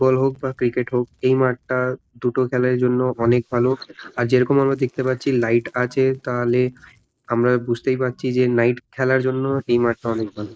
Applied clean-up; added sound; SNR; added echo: neural mask model Resemble Enhance denoiser.